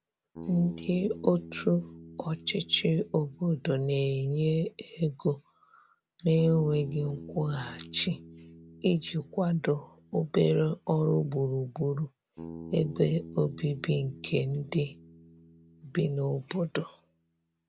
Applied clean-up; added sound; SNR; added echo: none; Bass guitar; 18 dB; none.